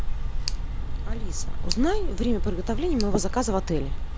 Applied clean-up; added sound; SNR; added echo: none; Tick; -3 dB; none.